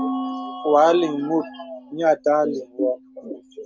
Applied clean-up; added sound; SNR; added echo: none; Bowed string instrument; 13 dB; none.